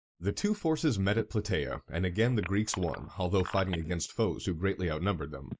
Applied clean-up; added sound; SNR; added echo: neural mask model DeepFilterNet 3.